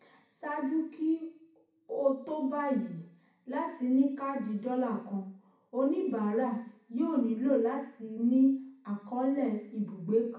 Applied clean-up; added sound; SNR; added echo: none; none; none; reverberation time 0.6 s.